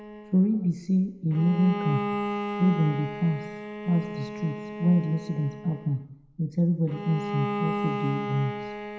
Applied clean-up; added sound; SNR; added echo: none; Bowed string instrument; 7 dB; reverberation time 0.8 s.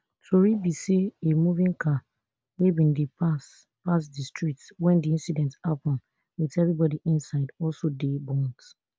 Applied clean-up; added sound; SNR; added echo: none; none; none; none.